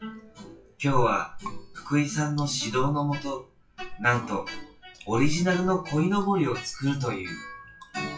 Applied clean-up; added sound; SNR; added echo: classical method WPE with log-MMSE.